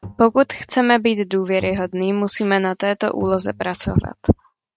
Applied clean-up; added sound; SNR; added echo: neural mask model RNNoise.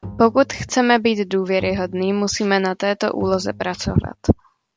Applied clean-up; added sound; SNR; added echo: none; Bowed string instrument; 20 dB; none.